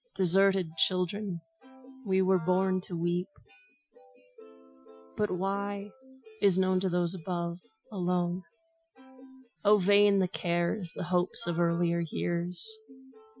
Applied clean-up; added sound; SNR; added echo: classical method Wiener filter.